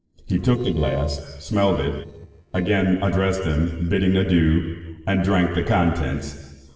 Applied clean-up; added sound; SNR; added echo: neural separator model SepFormer DNS4.